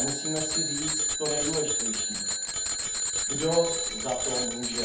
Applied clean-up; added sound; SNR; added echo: none; Bicycle bell; -4 dB; reverberation time 0.6 s.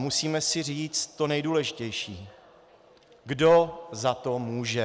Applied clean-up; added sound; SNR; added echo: none; none; none; none.